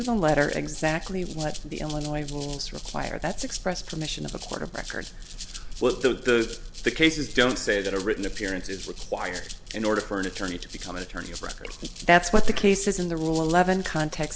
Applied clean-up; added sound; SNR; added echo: none; Rattle (instrument); 17 dB; none.